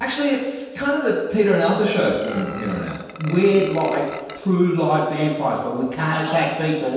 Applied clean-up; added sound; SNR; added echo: none; Burping, eructation; 16 dB; reverberation time 1.2 s.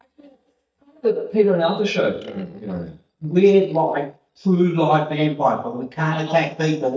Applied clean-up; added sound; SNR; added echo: neural mask model DeepFilterNet 3.